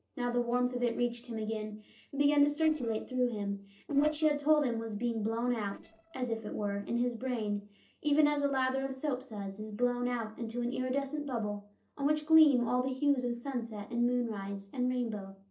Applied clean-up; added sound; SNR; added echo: neural separator model SepFormer DNS4.